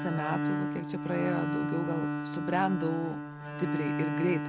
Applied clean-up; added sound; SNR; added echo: none; Bowed string instrument; 0 dB; none.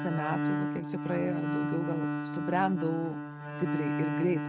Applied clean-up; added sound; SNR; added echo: neural mask model RNNoise.